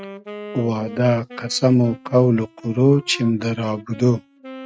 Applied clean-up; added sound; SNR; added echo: neural mask model RNNoise.